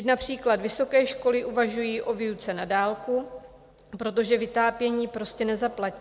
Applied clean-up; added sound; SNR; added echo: none; none; none; none.